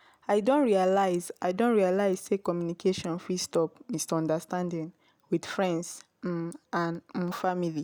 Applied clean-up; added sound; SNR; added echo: none; none; none; none.